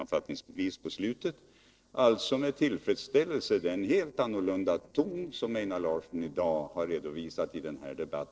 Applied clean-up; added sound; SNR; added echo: neural separator model SepFormer DNS4.